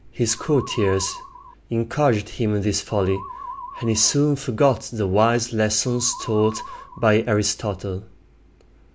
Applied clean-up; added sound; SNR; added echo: none; Musical instrument; 14 dB; none.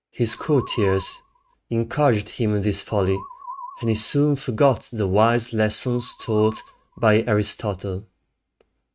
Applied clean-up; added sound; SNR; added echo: neural mask model RNNoise.